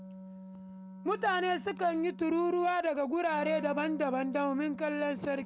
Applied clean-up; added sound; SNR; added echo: none; Wind instrument, woodwind instrument; 14 dB; none.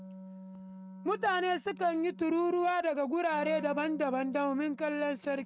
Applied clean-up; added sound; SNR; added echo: neural mask model RNNoise.